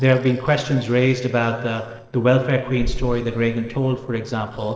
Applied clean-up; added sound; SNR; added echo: neural separator model SepFormer DNS4.